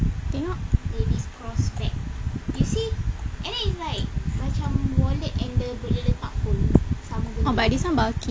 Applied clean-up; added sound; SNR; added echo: none; none; none; none.